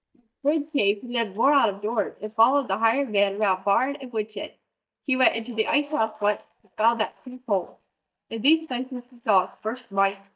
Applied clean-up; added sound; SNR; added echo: neural mask model DeepFilterNet 3.